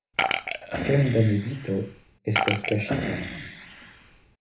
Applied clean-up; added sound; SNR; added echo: none; Burping, eructation; 3 dB; reverberation time 0.3 s.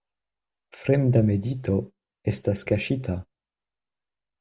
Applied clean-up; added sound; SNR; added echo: none; none; none; none.